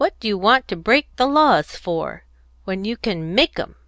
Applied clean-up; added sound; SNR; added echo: none; none; none; none.